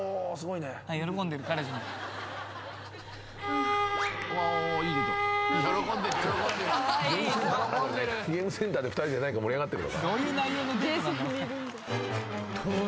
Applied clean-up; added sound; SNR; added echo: none; Bowed string instrument; 0 dB; none.